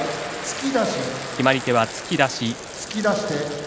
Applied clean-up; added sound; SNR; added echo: none; Water tap, faucet; 16 dB; none.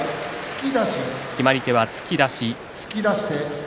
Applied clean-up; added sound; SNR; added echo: none; none; none; none.